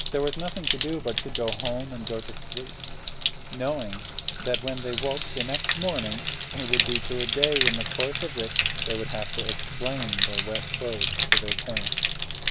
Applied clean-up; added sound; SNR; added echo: none; Bathtub (filling or washing); -3 dB; none.